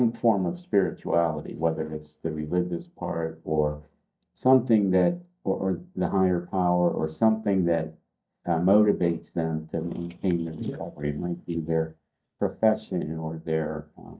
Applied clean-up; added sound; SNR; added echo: neural mask model DeepFilterNet 3.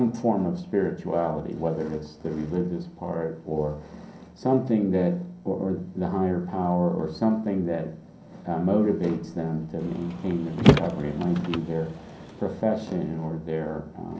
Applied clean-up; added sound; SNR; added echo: none; Car; 0 dB; reverberation time 0.6 s.